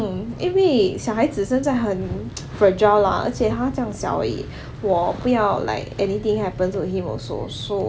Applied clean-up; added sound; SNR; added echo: none; none; none; none.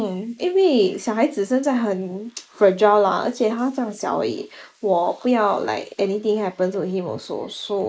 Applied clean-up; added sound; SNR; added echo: neural mask model Resemble Enhance denoiser.